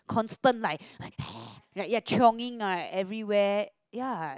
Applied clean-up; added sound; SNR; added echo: none; none; none; none.